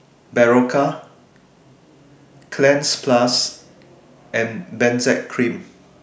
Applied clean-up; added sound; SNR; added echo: none; none; none; none.